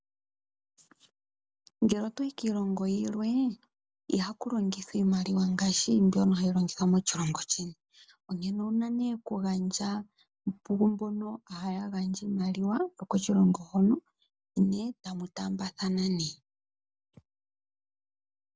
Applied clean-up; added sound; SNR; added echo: none; none; none; none.